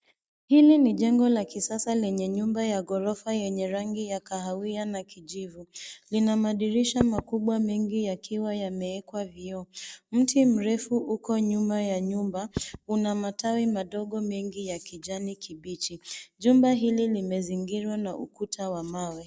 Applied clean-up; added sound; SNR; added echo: neural mask model DeepFilterNet 3.